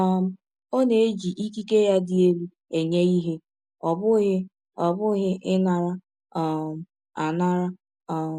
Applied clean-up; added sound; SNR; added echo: none; none; none; none.